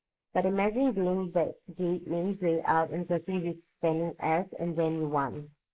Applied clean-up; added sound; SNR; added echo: neural mask model Resemble Enhance denoiser.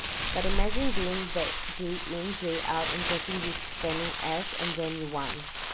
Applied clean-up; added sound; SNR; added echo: none; Crumpling, crinkling; -3 dB; none.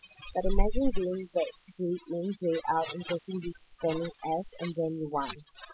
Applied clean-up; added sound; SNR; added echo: classical method spectral subtraction.